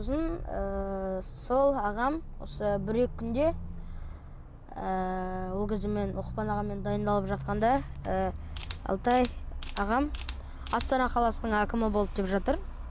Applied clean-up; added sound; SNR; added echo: none; Camera + Bird; 15 dB; none.